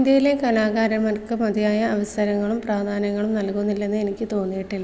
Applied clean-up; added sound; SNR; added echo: none; none; none; none.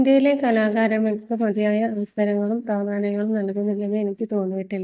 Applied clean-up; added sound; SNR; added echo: neural mask model DeepFilterNet 3.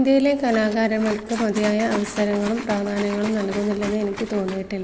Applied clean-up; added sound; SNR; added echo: none; Liquid; 13 dB; none.